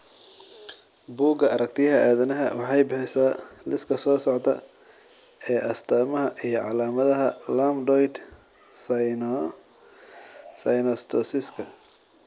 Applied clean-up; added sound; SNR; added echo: none; none; none; none.